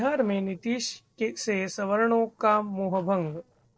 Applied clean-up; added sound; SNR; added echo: neural separator model SepFormer DNS4.